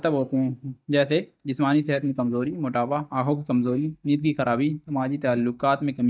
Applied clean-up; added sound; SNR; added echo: neural mask model DeepFilterNet 3.